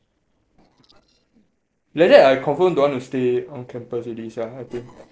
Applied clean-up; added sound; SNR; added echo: neural separator model SepFormer DNS4.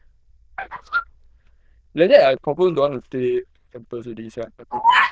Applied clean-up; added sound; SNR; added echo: neural diffusion model UNIVERSE++.